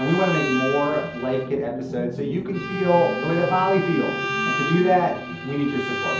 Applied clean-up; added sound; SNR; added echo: none; Bowed string instrument; 7 dB; reverberation time 0.5 s.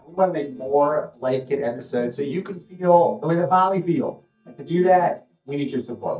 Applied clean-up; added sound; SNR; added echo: neural mask model DeepFilterNet 3.